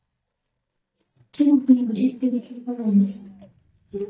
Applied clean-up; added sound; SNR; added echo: neural mask model DeepFilterNet 3.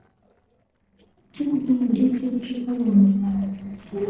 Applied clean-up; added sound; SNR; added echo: neural separator model SepFormer DNS4.